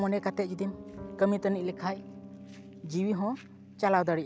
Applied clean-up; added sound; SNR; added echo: none; Piano; 15 dB; none.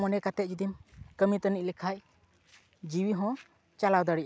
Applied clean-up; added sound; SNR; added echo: none; none; none; none.